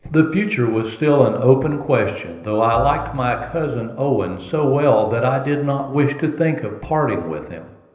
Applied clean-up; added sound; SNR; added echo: none; Bowed string instrument; 18 dB; reverberation time 0.8 s.